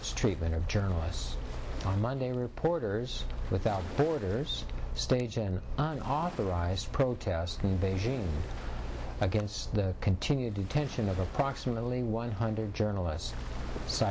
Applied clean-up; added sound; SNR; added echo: none; Waves, surf; 17 dB; none.